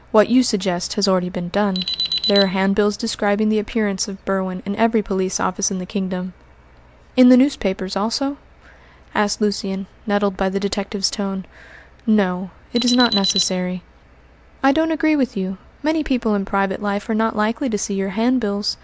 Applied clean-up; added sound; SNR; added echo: none; Alarm; 6 dB; none.